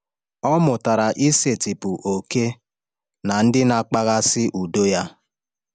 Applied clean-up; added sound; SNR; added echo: none; none; none; none.